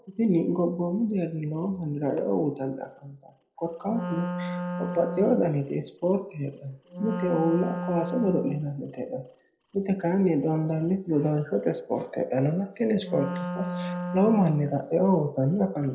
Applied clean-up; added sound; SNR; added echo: neural separator model SepFormer DNS4.